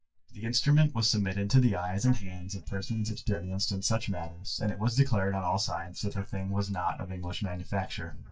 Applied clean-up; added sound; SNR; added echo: neural mask model DeepFilterNet 3.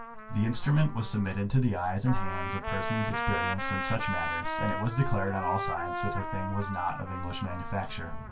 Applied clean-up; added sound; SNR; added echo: none; Trumpet; 6 dB; reverberation time 0.2 s.